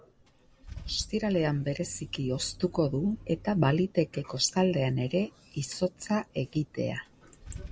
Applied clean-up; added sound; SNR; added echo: none; Idling / Engine starting / Car; 19 dB; none.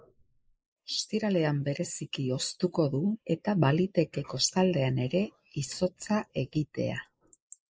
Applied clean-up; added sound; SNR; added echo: neural mask model Resemble Enhance denoiser.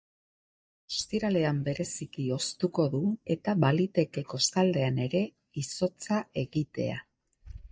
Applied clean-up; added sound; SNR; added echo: neural mask model DeepFilterNet 3.